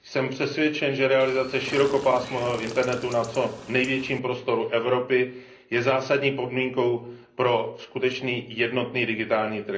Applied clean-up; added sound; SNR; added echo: none; Chirp, tweet; 15 dB; reverberation time 0.5 s.